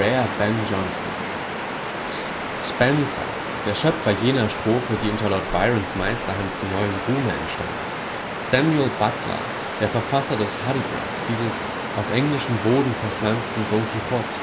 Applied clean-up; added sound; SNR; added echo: none; Waves, surf; 4 dB; none.